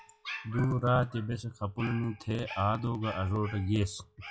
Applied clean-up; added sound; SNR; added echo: classical method log-MMSE.